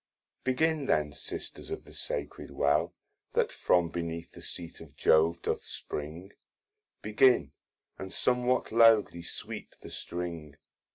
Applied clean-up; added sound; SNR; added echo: none; none; none; none.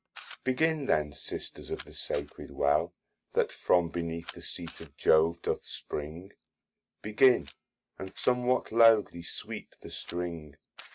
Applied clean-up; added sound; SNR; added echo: neural mask model RNNoise.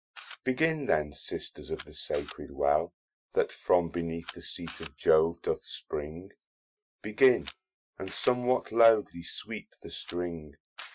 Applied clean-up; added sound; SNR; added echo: classical method Wiener filter.